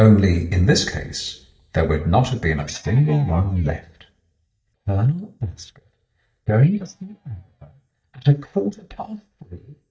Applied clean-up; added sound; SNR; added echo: neural mask model DeepFilterNet 3.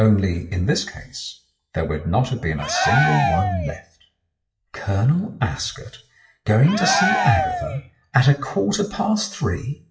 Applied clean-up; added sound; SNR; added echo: classical method WPE with log-MMSE.